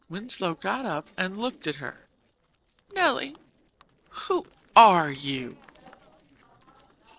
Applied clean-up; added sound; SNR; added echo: neural separator model SepFormer DNS4.